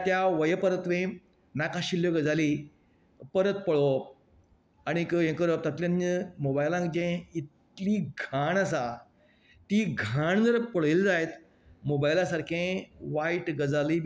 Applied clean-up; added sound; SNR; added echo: none; none; none; none.